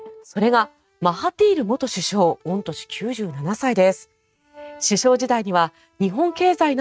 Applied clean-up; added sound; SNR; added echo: neural mask model RNNoise.